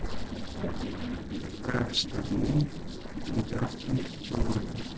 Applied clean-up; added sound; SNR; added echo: neural separator model SepFormer DNS4.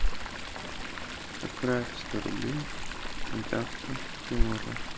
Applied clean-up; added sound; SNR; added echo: none; Chatter / Stream; -4 dB; none.